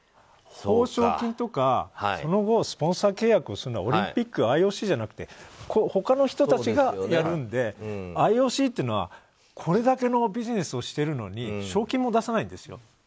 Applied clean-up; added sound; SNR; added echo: none; none; none; none.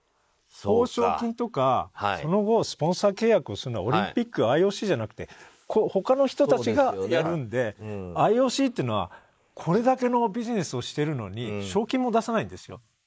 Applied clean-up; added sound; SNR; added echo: neural mask model Resemble Enhance denoiser.